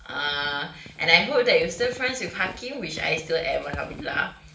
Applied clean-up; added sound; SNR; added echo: none; Squeak / Walk, footsteps; 18 dB; reverberation time 0.2 s.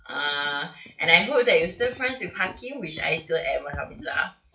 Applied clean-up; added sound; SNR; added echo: classical method WPE with log-MMSE.